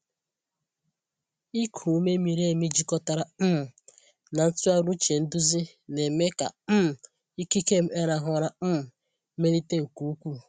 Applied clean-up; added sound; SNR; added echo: none; none; none; none.